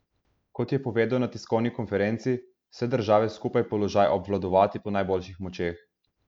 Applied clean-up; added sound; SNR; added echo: none; none; none; none.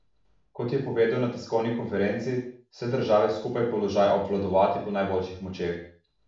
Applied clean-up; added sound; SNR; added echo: none; none; none; reverberation time 0.5 s.